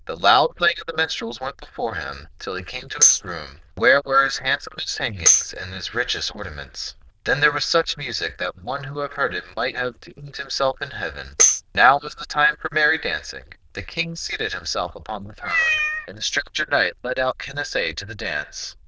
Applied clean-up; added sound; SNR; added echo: neural diffusion model UNIVERSE++.